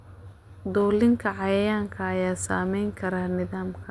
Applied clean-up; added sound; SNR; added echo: none; none; none; none.